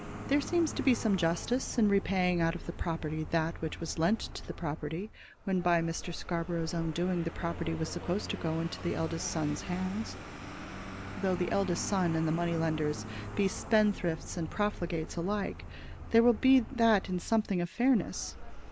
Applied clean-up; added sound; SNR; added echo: none; Vehicle; 11 dB; none.